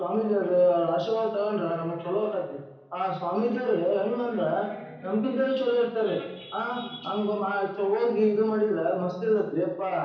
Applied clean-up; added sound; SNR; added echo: none; none; none; reverberation time 0.9 s.